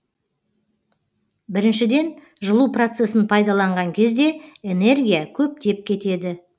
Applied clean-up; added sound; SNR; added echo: none; none; none; none.